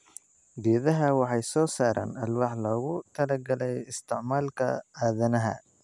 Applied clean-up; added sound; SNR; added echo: none; none; none; none.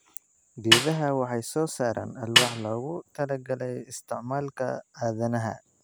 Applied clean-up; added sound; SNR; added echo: none; Snare drum; -3 dB; none.